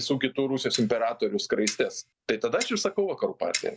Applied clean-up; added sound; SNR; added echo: none; Clock; 12 dB; none.